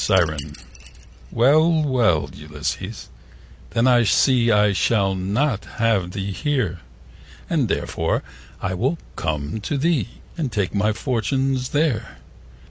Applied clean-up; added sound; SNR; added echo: none; none; none; none.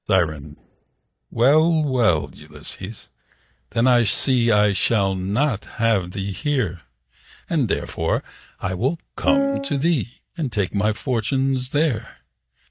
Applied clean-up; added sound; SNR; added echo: neural mask model DeepFilterNet 3.